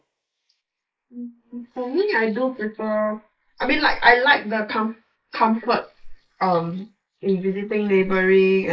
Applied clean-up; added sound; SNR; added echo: neural mask model Resemble Enhance denoiser.